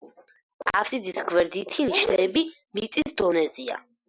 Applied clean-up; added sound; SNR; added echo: none; none; none; none.